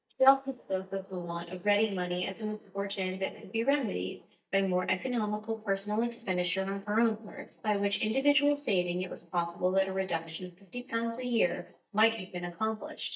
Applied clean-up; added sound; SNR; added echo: neural mask model DeepFilterNet 3.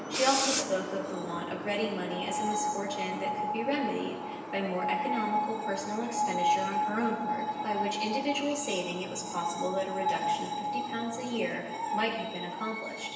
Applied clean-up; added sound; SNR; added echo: none; Screech; 0 dB; reverberation time 1.0 s.